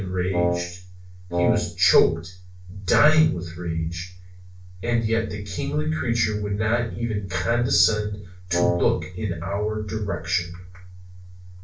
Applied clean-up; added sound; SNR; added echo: none; Wind instrument, woodwind instrument; 2 dB; reverberation time 0.3 s.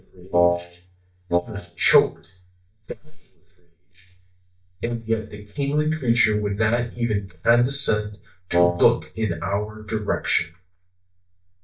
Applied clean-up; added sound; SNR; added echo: neural mask model DeepFilterNet 3.